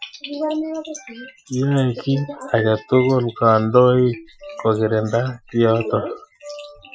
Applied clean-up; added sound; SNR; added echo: classical method Wiener filter.